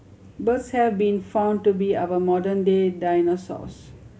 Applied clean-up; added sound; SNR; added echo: none; none; none; none.